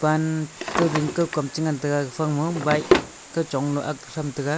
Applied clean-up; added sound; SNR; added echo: none; Drawer open or close; 5 dB; none.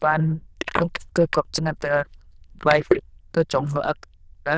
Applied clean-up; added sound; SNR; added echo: neural diffusion model UNIVERSE++.